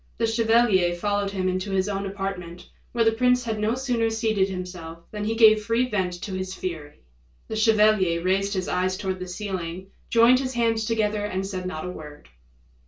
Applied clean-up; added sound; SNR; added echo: none; none; none; reverberation time 0.2 s.